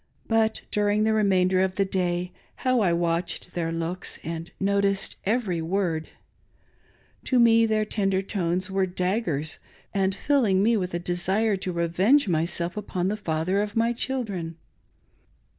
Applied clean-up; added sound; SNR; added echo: none; none; none; none.